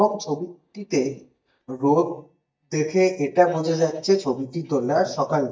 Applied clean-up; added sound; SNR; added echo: neural mask model DeepFilterNet 3.